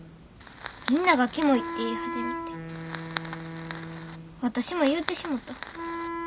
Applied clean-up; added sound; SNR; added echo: none; Wind instrument, woodwind instrument + Fire; 6 dB; none.